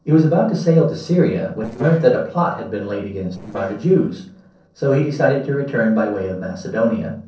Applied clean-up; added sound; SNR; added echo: neural separator model SepFormer DNS4.